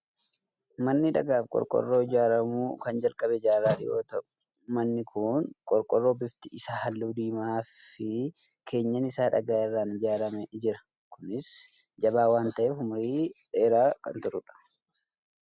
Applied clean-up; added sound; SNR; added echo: none; none; none; none.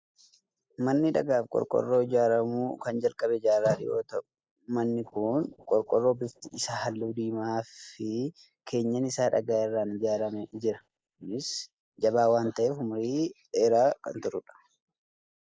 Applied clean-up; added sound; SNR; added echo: neural mask model Resemble Enhance denoiser.